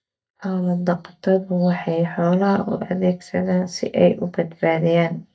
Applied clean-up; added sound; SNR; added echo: neural mask model DeepFilterNet 3.